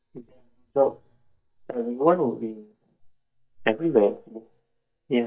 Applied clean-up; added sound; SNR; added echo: neural mask model DeepFilterNet 3.